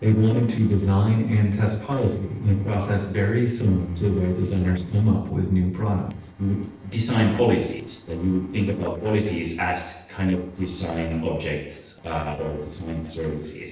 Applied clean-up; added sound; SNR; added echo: neural separator model SepFormer DNS4.